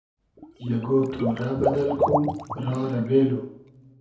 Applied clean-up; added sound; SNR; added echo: none; Water / Liquid; 4 dB; reverberation time 2.1 s.